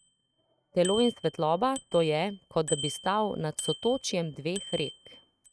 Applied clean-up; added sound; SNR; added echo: neural mask model RNNoise.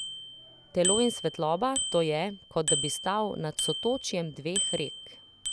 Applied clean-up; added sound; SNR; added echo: none; Bicycle bell; 4 dB; none.